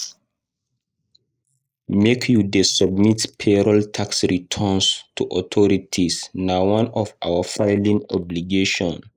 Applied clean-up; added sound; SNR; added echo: neural mask model Resemble Enhance denoiser.